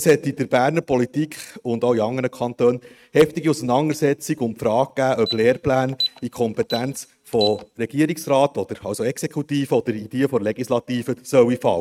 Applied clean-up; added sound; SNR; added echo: neural mask model RNNoise.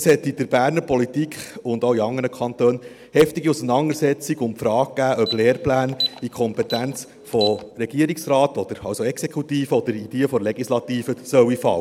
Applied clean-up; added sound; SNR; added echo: none; Alarm; 12 dB; none.